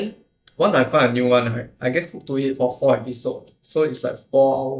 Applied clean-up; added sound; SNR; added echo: neural mask model DeepFilterNet 3.